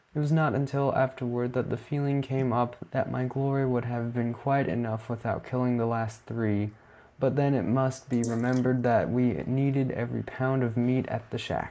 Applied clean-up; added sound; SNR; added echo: neural mask model Resemble Enhance denoiser.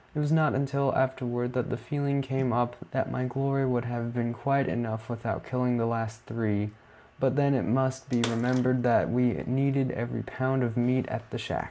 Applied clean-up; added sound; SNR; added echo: none; Bathtub (filling or washing) / Water / Splash, splatter; 16 dB; none.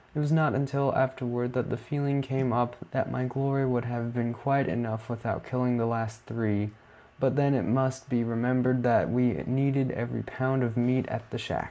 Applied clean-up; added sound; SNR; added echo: none; none; none; none.